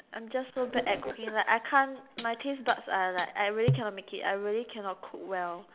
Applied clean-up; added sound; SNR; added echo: none; Hi-hat; 4 dB; none.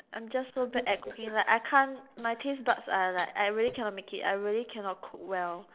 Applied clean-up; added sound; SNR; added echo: neural separator model SepFormer DNS4.